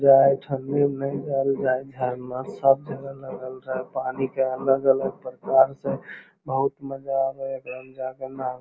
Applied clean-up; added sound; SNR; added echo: none; none; none; none.